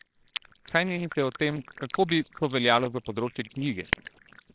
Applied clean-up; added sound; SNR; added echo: neural separator model SepFormer WHAMR!.